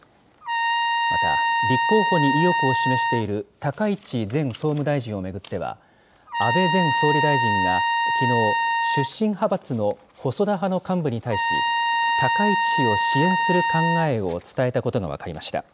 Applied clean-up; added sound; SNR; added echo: none; Trumpet; -2 dB; none.